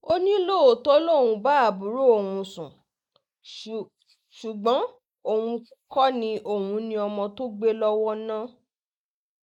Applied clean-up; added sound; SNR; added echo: neural mask model Resemble Enhance denoiser.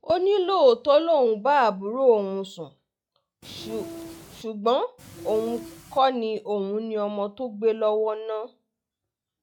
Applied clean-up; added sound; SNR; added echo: classical method log-MMSE.